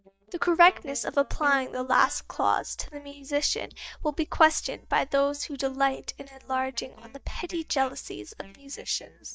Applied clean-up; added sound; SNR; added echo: neural mask model DeepFilterNet 3.